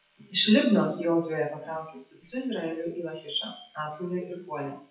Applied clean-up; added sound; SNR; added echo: classical method WPE with log-MMSE.